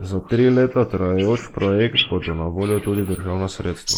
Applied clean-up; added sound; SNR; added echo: neural mask model Resemble Enhance denoiser.